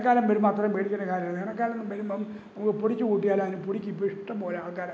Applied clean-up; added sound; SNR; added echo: none; none; none; none.